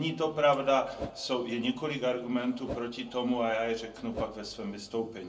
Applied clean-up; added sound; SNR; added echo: none; Whoosh, swoosh, swish; 10 dB; reverberation time 0.2 s.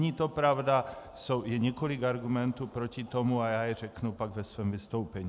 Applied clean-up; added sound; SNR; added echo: none; none; none; none.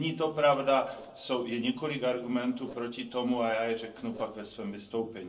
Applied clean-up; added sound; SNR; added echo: neural separator model SepFormer DNS4.